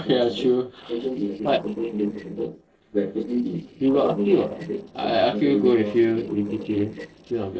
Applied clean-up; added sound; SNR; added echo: neural separator model SepFormer DNS4.